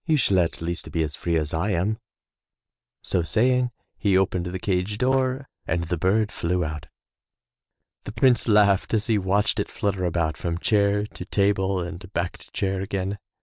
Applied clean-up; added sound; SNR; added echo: neural separator model SepFormer DNS4.